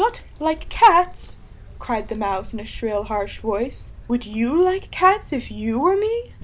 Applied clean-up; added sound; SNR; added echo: none; Vehicle; 15 dB; none.